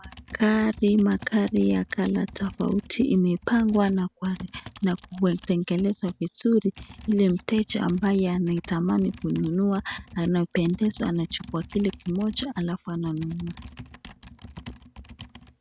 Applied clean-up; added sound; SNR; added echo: none; Computer keyboard; 19 dB; none.